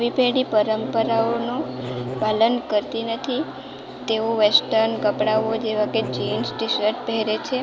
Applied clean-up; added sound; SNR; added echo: none; Buzz; 11 dB; none.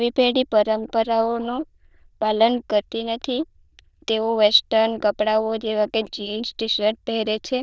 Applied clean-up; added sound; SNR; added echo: neural diffusion model UNIVERSE++.